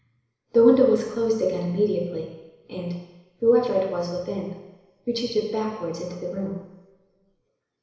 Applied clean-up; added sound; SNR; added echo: none; none; none; reverberation time 1.0 s.